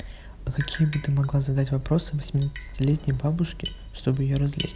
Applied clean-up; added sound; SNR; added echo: none; Drip; 18 dB; none.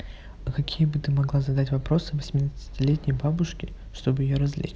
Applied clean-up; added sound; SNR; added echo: none; none; none; none.